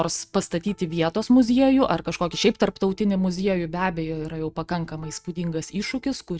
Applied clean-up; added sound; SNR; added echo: neural mask model RNNoise.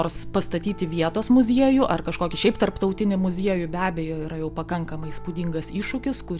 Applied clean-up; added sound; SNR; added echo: none; Piano; 17 dB; none.